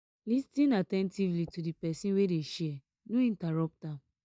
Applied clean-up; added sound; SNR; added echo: neural mask model DeepFilterNet 3.